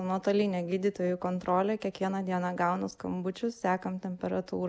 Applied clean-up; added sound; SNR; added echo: none; none; none; none.